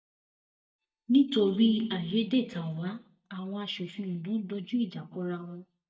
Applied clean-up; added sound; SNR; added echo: neural mask model DeepFilterNet 3.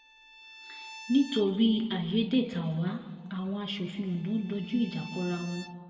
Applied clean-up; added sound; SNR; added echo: none; Bowed string instrument; 20 dB; reverberation time 1.5 s.